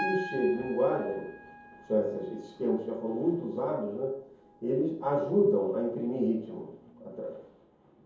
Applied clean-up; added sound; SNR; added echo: none; Piano; 15 dB; reverberation time 0.7 s.